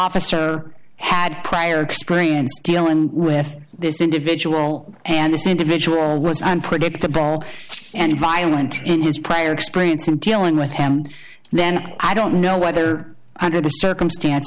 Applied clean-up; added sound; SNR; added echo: none; none; none; none.